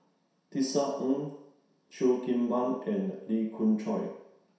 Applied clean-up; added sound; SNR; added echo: none; none; none; reverberation time 0.7 s.